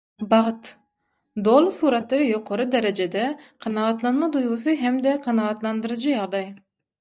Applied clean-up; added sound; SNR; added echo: neural mask model DeepFilterNet 3.